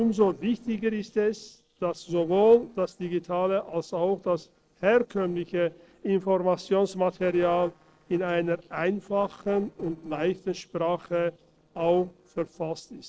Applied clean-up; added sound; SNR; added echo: neural separator model SepFormer DNS4.